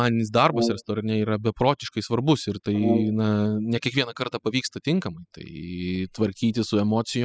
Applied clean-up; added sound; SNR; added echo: classical method spectral subtraction.